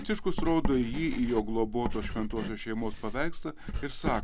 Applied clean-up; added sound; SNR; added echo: none; Writing; 2 dB; none.